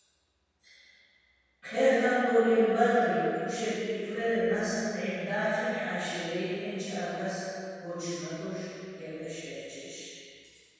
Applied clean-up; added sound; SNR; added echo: none; none; none; reverberation time 2.2 s.